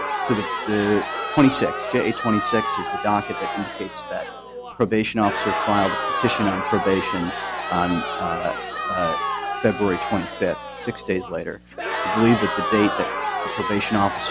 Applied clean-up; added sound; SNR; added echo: none; Crowd; 3 dB; none.